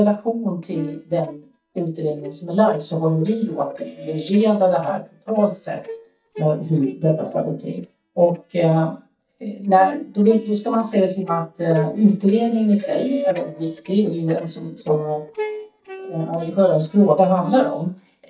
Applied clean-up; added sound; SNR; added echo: neural mask model DeepFilterNet 3.